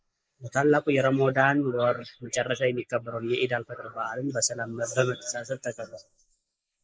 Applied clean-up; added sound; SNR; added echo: neural mask model Resemble Enhance denoiser.